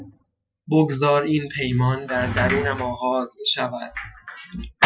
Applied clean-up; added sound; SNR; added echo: classical method Wiener filter.